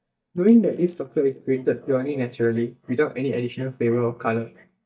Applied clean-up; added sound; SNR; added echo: neural mask model DeepFilterNet 3.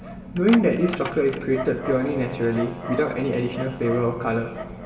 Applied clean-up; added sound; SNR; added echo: none; Dog; 12 dB; reverberation time 2.2 s.